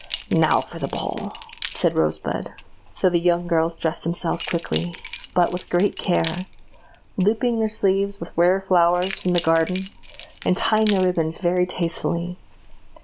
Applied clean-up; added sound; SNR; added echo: none; Keys jangling; 11 dB; none.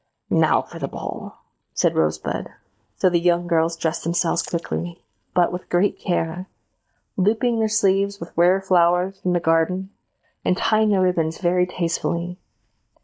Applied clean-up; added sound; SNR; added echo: neural mask model DeepFilterNet 3.